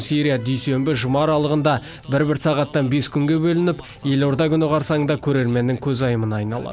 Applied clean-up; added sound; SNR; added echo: none; none; none; none.